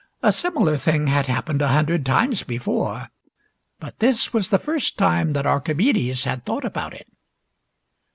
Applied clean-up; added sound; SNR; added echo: none; none; none; none.